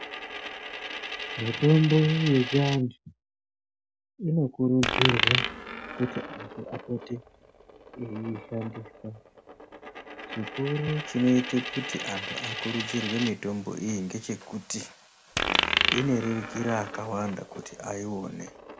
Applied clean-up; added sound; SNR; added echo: none; Coin (dropping); 5 dB; none.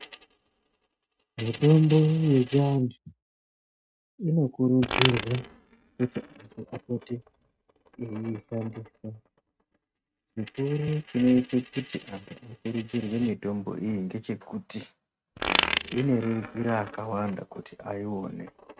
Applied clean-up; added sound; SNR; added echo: neural mask model RNNoise.